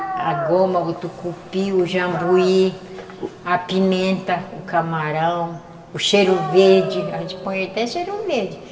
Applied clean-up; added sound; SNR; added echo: none; Dog; 12 dB; reverberation time 1.9 s.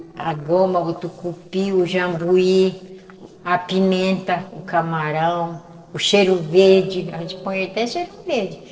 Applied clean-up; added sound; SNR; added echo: neural separator model SepFormer DNS4.